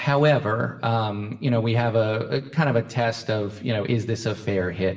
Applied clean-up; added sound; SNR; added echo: none; none; none; reverberation time 1.0 s.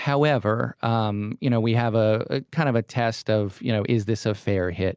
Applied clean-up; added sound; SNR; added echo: none; none; none; none.